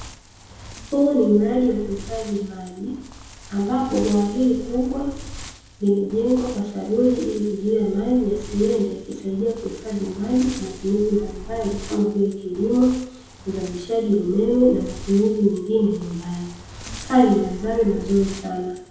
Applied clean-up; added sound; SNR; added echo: none; Wind; 16 dB; reverberation time 2.0 s.